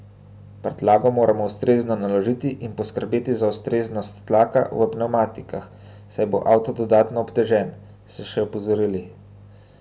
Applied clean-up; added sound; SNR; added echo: none; none; none; none.